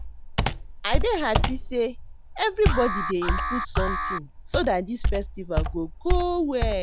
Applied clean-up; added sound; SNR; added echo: none; Computer keyboard + Alarm; -1 dB; none.